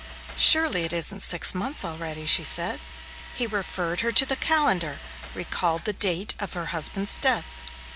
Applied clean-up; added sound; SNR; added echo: none; Drill; 19 dB; none.